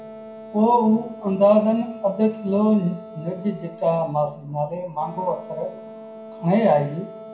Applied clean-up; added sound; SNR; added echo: none; Wind instrument, woodwind instrument; 17 dB; reverberation time 0.5 s.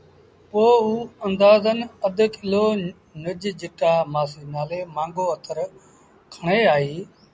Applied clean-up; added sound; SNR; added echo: none; none; none; none.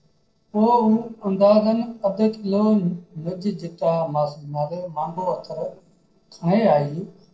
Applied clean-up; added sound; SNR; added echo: neural separator model SepFormer DNS4.